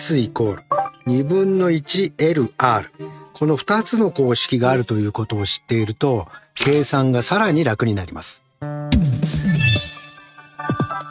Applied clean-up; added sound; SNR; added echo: neural mask model RNNoise.